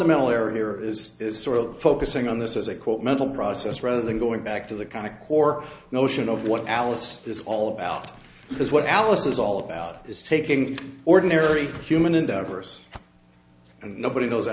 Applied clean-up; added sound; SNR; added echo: none; none; none; none.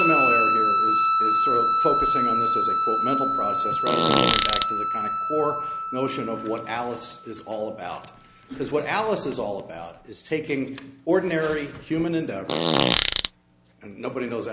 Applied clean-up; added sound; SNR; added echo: none; Guitar + Fart; -3 dB; none.